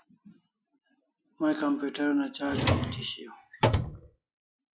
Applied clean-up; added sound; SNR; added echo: classical method log-MMSE.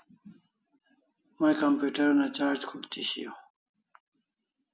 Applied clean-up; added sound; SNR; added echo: none; none; none; none.